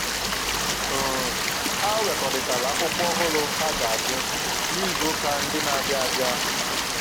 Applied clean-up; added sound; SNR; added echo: none; Stream; -4 dB; none.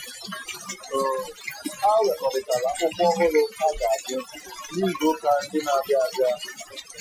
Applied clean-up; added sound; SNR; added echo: classical method Wiener filter.